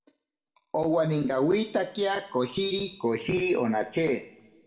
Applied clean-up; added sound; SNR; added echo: none; none; none; reverberation time 1.0 s.